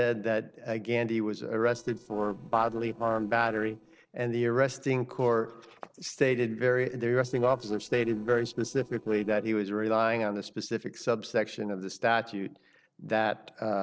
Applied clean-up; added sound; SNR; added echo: neural separator model SepFormer DNS4.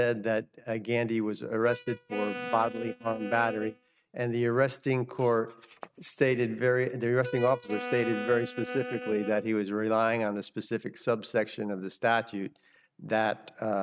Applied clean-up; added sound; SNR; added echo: neural mask model RNNoise.